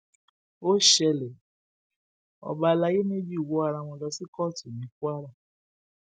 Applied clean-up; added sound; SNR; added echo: none; none; none; none.